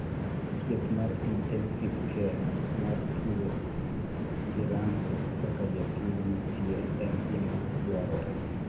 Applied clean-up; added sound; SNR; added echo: none; Train; -3 dB; reverberation time 0.8 s.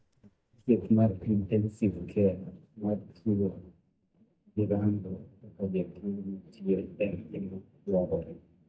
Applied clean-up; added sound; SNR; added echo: neural mask model DeepFilterNet 3.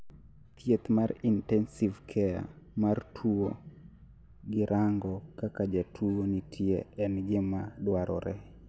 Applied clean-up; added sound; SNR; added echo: none; none; none; none.